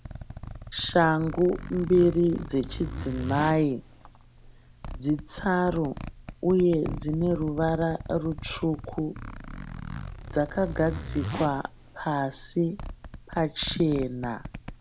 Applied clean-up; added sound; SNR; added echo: none; Zipper (clothing); 11 dB; none.